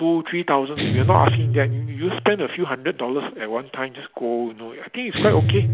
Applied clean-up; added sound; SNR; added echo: none; Guitar; 2 dB; none.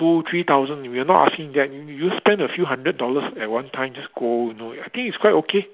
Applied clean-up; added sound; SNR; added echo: none; none; none; none.